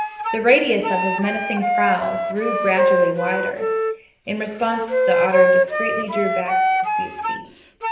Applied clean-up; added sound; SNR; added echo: none; Wind instrument, woodwind instrument; -2 dB; reverberation time 0.9 s.